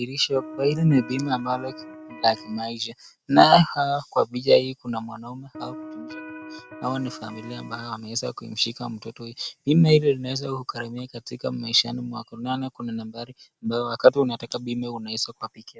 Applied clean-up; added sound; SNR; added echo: none; Electric guitar; 14 dB; none.